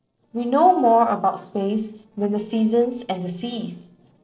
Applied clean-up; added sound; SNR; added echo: neural separator model SepFormer DNS4.